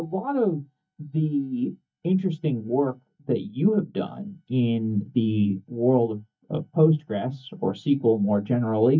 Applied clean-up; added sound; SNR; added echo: neural mask model DeepFilterNet 3.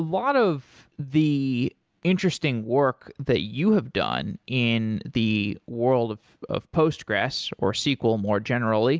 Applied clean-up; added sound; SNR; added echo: none; none; none; none.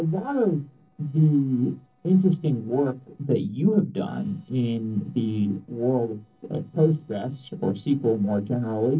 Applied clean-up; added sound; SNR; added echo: neural separator model SepFormer DNS4.